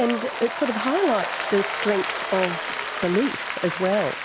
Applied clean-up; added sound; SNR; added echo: none; Applause; 5 dB; none.